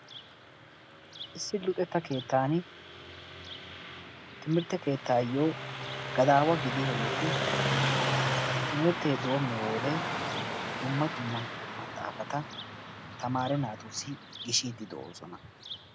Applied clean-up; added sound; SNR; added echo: none; Car passing by; 3 dB; none.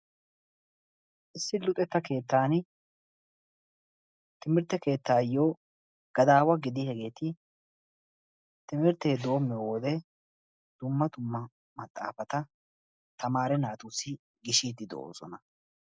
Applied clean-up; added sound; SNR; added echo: none; none; none; none.